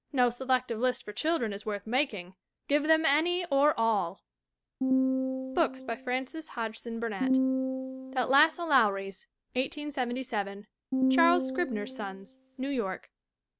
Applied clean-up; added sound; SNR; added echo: none; Piano; 1 dB; none.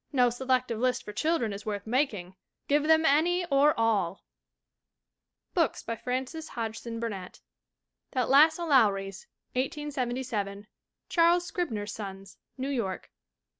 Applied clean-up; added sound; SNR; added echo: none; none; none; none.